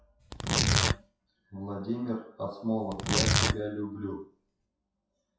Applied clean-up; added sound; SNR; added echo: classical method WPE with log-MMSE.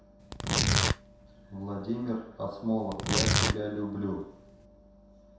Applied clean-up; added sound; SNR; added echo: none; Tearing; -5 dB; reverberation time 0.7 s.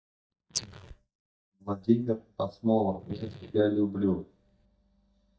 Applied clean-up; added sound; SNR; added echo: neural mask model DeepFilterNet 3.